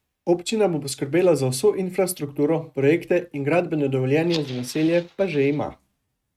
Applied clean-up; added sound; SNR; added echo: neural mask model RNNoise.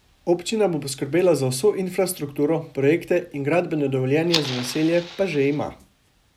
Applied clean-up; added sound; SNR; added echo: none; Fire; 10 dB; none.